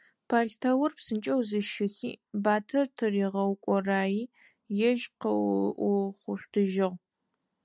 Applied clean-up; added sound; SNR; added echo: none; none; none; none.